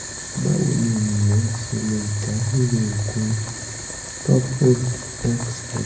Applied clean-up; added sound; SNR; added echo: none; Boiling; 9 dB; reverberation time 0.8 s.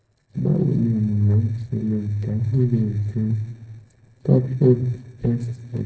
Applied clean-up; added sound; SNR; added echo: neural separator model SepFormer DNS4.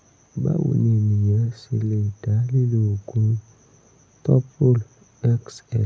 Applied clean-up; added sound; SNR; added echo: none; none; none; none.